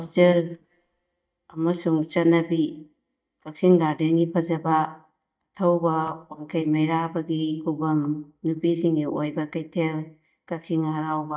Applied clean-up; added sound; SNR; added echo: neural mask model DeepFilterNet 3.